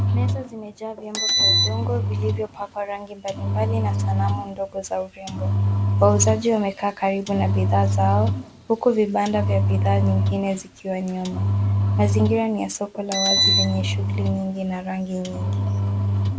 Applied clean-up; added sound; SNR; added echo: none; Engine; -2 dB; none.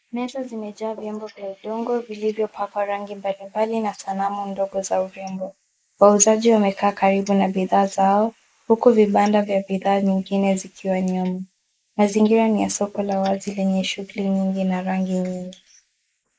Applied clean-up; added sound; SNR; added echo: neural mask model Resemble Enhance denoiser.